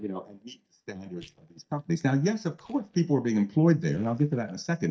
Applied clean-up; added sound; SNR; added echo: neural mask model DeepFilterNet 3.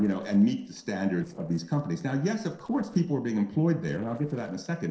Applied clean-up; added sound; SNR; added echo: neural separator model SepFormer DNS4.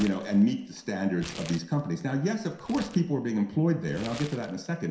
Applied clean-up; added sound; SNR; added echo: none; Crumpling, crinkling; 19 dB; reverberation time 0.7 s.